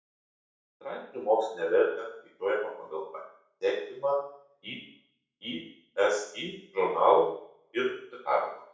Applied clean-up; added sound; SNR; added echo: none; none; none; reverberation time 0.6 s.